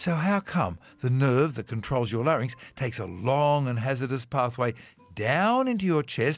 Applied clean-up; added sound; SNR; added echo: none; none; none; none.